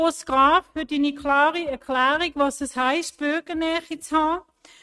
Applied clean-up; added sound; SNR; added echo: neural mask model RNNoise.